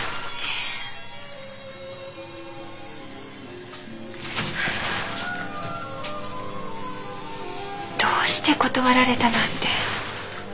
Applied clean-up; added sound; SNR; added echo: none; Bathtub (filling or washing) / Splash, splatter; 10 dB; none.